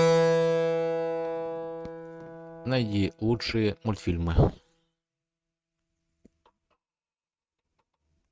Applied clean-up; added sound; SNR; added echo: neural mask model RNNoise.